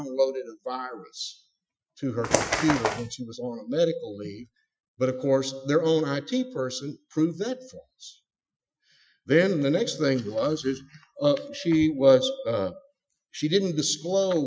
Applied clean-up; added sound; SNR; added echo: classical method Wiener filter.